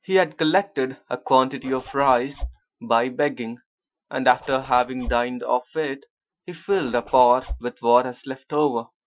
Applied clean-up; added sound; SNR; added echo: classical method Wiener filter.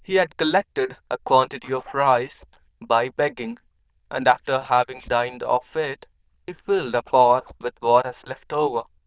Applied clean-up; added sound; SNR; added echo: neural diffusion model UNIVERSE++.